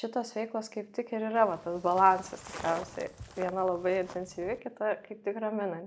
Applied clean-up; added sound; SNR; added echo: none; Walk, footsteps; 15 dB; none.